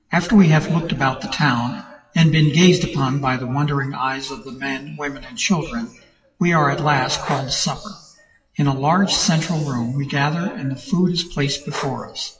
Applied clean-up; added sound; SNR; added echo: classical method WPE with log-MMSE.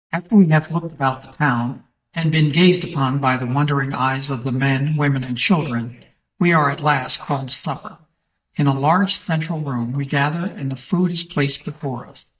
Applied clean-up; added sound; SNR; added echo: neural mask model DeepFilterNet 3.